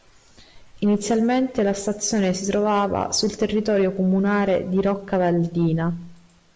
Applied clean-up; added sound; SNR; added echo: none; none; none; none.